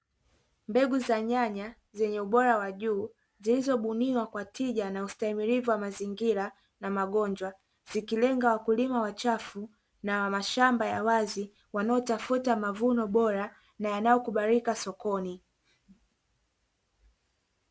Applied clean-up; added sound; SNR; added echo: none; none; none; none.